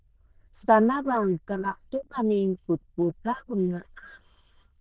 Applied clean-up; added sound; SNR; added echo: neural diffusion model UNIVERSE++.